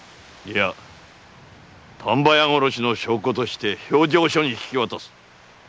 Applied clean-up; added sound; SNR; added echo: none; none; none; none.